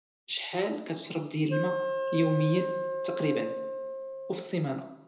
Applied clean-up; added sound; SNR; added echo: none; Wind instrument, woodwind instrument; 2 dB; reverberation time 0.7 s.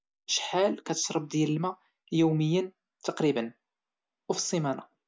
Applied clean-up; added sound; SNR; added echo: none; none; none; none.